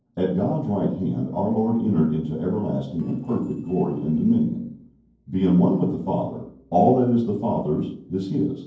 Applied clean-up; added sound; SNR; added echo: neural separator model SepFormer DNS4.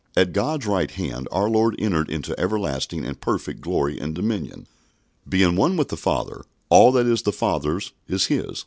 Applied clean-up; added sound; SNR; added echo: none; none; none; none.